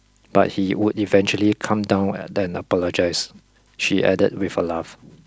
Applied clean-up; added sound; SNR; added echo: none; none; none; none.